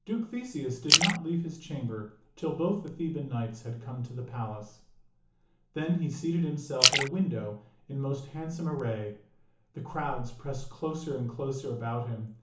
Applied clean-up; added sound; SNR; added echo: none; Splash, splatter; -3 dB; reverberation time 0.8 s.